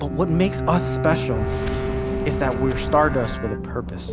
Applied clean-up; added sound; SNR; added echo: none; Bowed string instrument + Subway, metro, underground; 4 dB; none.